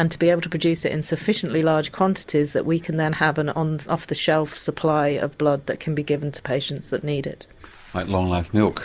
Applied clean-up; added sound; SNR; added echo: none; none; none; none.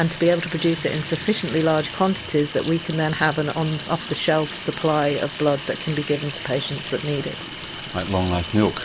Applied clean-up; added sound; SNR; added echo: none; Sink (filling or washing) / Water tap, faucet; 11 dB; none.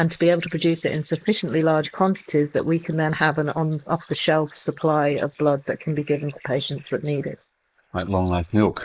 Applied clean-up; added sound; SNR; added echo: neural mask model Resemble Enhance denoiser.